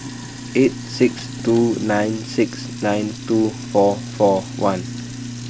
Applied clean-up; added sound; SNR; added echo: none; Sink (filling or washing); 10 dB; none.